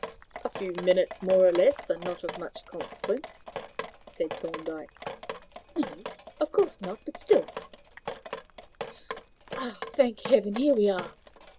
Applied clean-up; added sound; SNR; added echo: none; Drip; 12 dB; none.